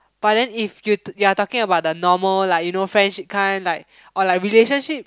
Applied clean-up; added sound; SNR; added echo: none; none; none; none.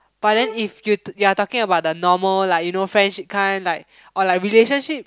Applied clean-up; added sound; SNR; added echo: none; Bowed string instrument; 16 dB; none.